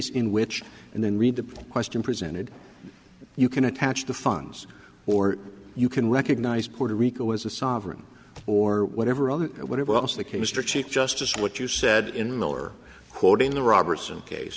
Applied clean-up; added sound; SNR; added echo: none; none; none; none.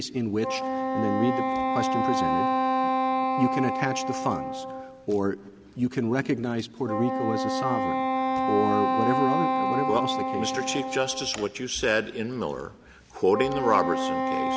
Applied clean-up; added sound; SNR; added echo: none; Wind instrument, woodwind instrument; -1 dB; none.